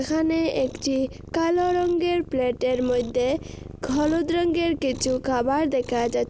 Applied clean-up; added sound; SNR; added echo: none; Cat; 16 dB; none.